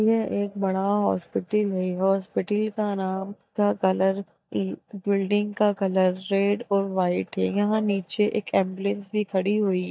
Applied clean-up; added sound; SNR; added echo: neural mask model DeepFilterNet 3.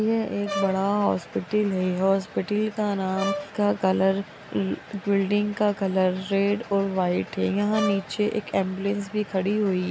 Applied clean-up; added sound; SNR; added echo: none; Brass instrument; 10 dB; none.